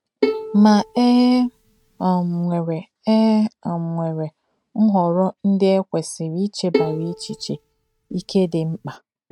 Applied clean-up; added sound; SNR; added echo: neural mask model RNNoise.